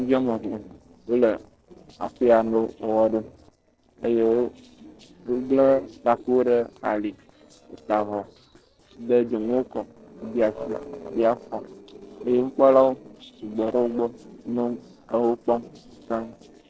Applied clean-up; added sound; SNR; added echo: neural separator model SepFormer DNS4.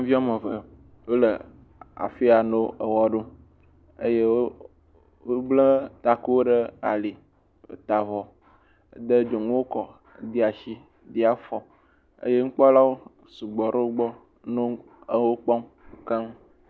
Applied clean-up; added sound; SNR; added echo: none; none; none; none.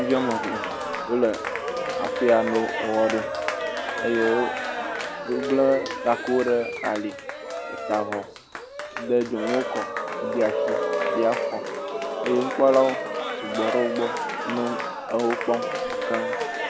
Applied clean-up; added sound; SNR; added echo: none; Cheering; 3 dB; none.